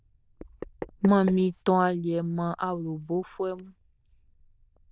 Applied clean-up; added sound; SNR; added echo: neural diffusion model UNIVERSE++.